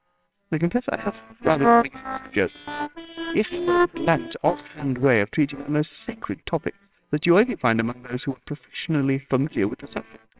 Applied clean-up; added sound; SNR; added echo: neural separator model SepFormer WHAMR!.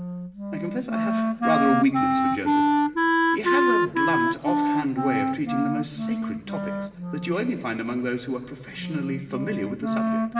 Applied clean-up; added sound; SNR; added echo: none; Wind instrument, woodwind instrument; -4 dB; reverberation time 2.9 s.